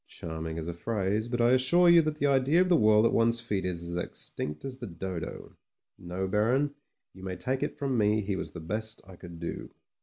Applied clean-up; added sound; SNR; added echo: none; none; none; none.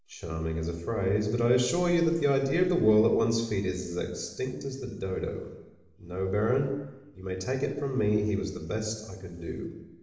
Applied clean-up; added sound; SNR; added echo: none; none; none; reverberation time 1.2 s.